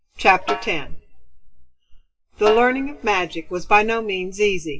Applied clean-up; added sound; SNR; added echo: classical method WPE with log-MMSE.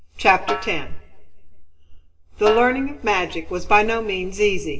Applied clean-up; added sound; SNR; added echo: none; Snare drum; 13 dB; reverberation time 0.8 s.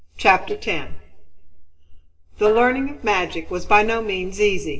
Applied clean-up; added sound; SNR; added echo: neural separator model SepFormer DNS4.